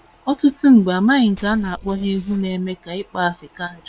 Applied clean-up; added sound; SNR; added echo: neural separator model SepFormer WHAM!.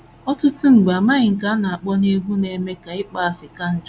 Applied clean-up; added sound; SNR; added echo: none; none; none; none.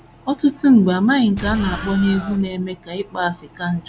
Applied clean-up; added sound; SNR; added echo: none; Explosion; 10 dB; none.